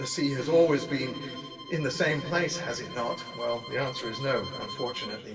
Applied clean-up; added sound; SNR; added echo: none; Bowed string instrument; 13 dB; reverberation time 2.4 s.